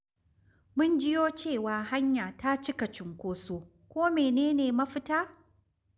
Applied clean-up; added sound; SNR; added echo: none; none; none; none.